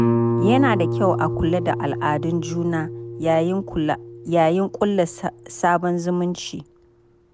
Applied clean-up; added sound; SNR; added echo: none; Guitar; 4 dB; none.